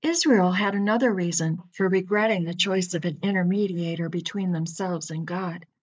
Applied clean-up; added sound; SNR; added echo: neural mask model Resemble Enhance denoiser.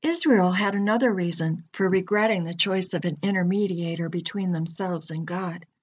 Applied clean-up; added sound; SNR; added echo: none; none; none; none.